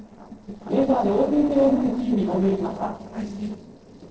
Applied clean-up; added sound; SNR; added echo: neural separator model SepFormer DNS4.